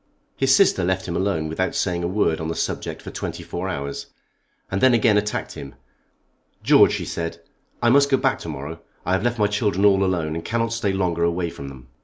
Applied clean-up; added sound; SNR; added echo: none; none; none; none.